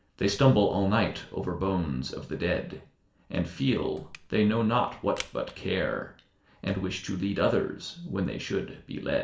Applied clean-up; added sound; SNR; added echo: none; Crushing; 18 dB; reverberation time 0.4 s.